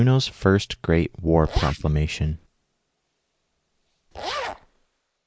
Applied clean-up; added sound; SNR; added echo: neural mask model Resemble Enhance denoiser.